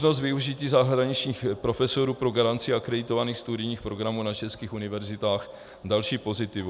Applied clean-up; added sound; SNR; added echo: none; none; none; none.